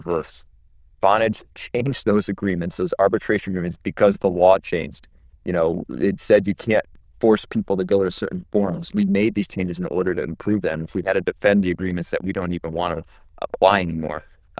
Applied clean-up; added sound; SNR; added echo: neural diffusion model UNIVERSE++.